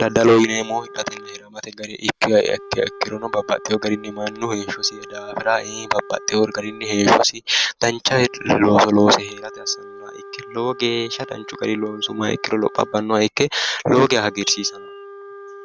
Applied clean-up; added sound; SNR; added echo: none; Wind instrument, woodwind instrument; 18 dB; none.